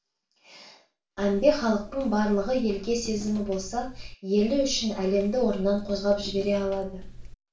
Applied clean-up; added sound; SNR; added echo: none; Walk, footsteps; 12 dB; reverberation time 0.3 s.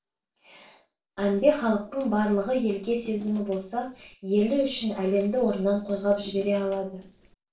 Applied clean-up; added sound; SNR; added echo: neural separator model SepFormer DNS4.